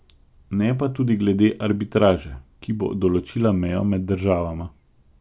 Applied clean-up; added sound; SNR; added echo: none; none; none; none.